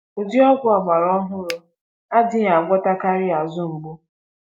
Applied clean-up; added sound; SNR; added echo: none; Finger snapping; 15 dB; none.